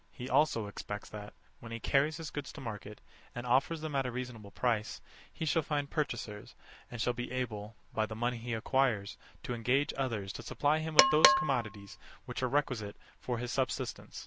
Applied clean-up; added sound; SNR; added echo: none; Percussion; -4 dB; none.